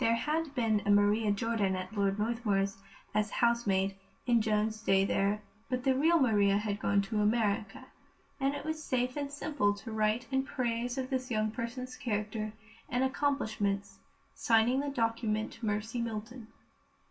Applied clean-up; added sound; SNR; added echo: none; none; none; reverberation time 0.2 s.